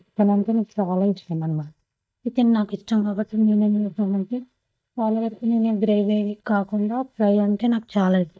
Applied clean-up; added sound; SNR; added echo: neural mask model DeepFilterNet 3.